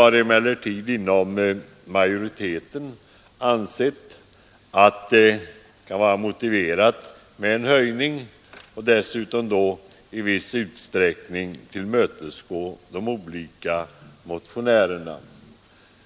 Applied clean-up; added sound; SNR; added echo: none; none; none; none.